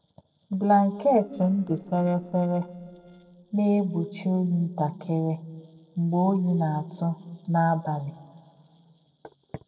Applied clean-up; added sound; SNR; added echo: neural separator model SepFormer DNS4.